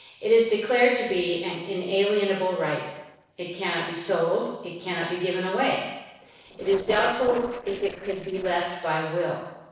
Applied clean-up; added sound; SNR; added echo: neural separator model SepFormer DNS4.